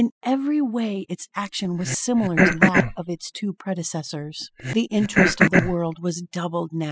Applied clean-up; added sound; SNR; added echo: classical method spectral subtraction.